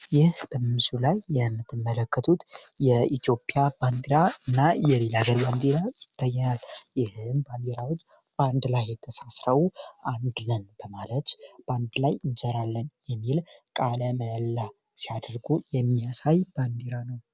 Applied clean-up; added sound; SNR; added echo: none; none; none; none.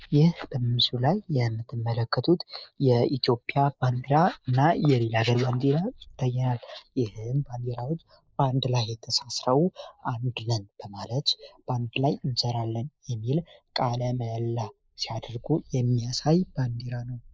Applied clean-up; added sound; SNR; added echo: neural mask model Resemble Enhance denoiser.